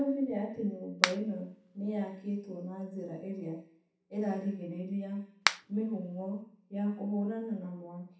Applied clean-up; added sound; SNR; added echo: none; Finger snapping; -1 dB; reverberation time 0.7 s.